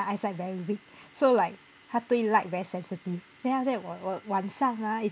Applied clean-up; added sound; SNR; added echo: none; none; none; none.